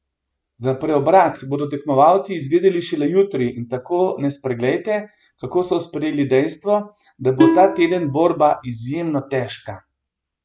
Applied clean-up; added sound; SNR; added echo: none; Plucked string instrument; 1 dB; none.